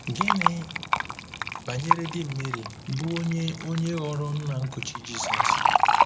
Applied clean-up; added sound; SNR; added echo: none; Fill (with liquid); -4 dB; none.